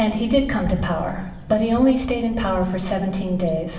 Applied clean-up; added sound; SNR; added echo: none; Bird; 13 dB; reverberation time 0.9 s.